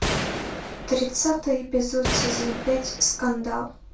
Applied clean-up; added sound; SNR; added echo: none; Gunshot, gunfire; 5 dB; reverberation time 0.2 s.